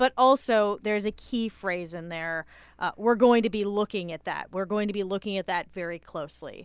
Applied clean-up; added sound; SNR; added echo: none; none; none; none.